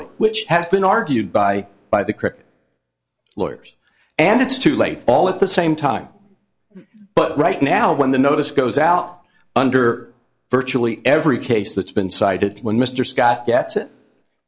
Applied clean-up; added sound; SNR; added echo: none; none; none; none.